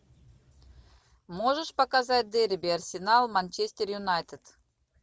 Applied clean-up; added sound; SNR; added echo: none; none; none; none.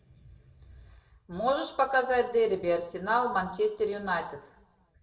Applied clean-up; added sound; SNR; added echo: none; none; none; reverberation time 0.6 s.